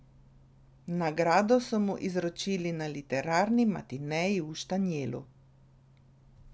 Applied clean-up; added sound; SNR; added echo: none; none; none; none.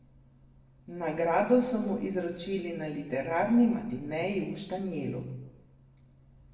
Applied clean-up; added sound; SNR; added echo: none; none; none; reverberation time 1.0 s.